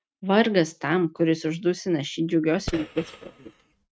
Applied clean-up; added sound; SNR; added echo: neural mask model RNNoise.